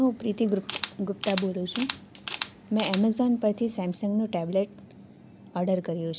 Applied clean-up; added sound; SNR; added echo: none; Camera; 6 dB; none.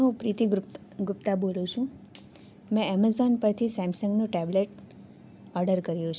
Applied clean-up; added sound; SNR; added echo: none; none; none; none.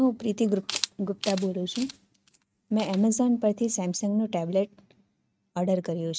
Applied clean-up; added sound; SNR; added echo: neural mask model RNNoise.